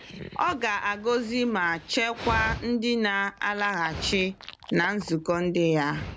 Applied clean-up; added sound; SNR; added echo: none; Dog; 13 dB; none.